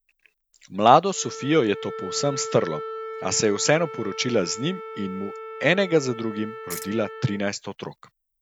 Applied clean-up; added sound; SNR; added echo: none; Ratchet, pawl + Wind instrument, woodwind instrument; 12 dB; none.